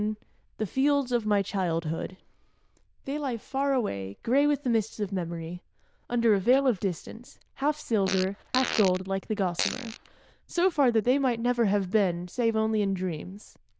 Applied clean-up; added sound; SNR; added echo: neural diffusion model UNIVERSE++.